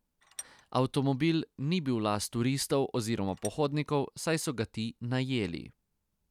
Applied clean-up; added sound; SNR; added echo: none; Tools; 18 dB; none.